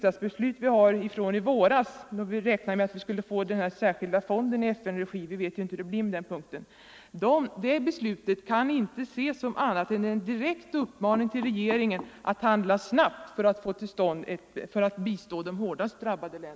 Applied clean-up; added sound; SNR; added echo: none; none; none; none.